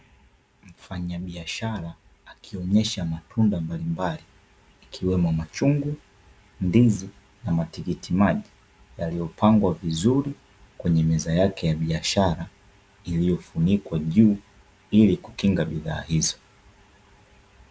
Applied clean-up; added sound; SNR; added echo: none; none; none; none.